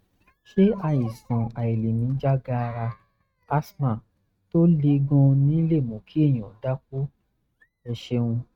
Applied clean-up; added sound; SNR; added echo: neural mask model RNNoise.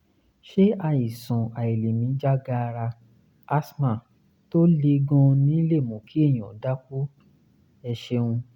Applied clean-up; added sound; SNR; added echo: none; none; none; none.